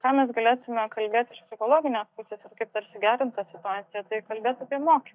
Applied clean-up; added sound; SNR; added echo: neural mask model DeepFilterNet 3.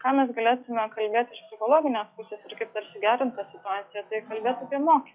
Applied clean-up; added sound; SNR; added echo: classical method log-MMSE.